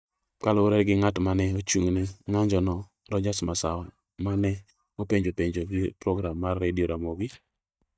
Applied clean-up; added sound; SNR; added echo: neural mask model DeepFilterNet 3.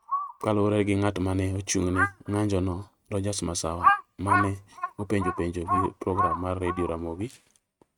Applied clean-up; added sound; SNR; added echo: neural mask model RNNoise.